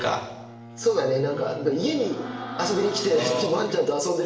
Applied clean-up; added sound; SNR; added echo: none; Bowed string instrument; 18 dB; reverberation time 0.9 s.